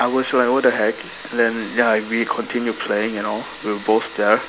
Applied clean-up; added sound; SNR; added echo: none; Domestic sounds, home sounds; 17 dB; none.